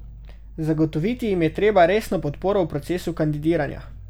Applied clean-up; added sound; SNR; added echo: none; Growling; 18 dB; none.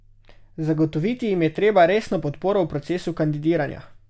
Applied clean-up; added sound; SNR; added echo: none; none; none; none.